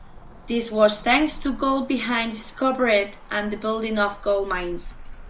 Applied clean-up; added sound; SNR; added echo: none; Cricket / Motor vehicle (road); 15 dB; none.